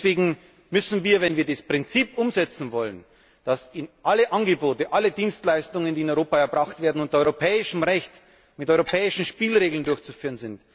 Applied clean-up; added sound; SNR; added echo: none; Clock; 17 dB; none.